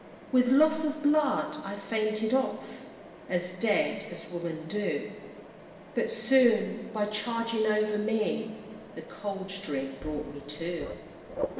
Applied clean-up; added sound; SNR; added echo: none; Mechanisms; 14 dB; reverberation time 1.2 s.